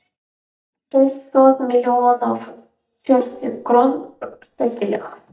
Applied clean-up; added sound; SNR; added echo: neural mask model DeepFilterNet 3.